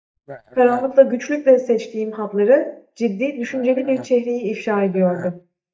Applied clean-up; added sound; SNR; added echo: neural mask model DeepFilterNet 3.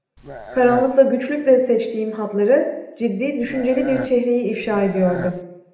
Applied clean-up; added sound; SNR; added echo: none; Burping, eructation; 14 dB; reverberation time 0.8 s.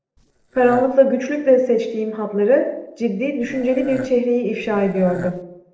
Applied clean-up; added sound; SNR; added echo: neural separator model SepFormer DNS4.